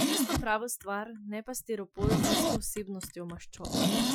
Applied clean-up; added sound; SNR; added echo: classical method Wiener filter.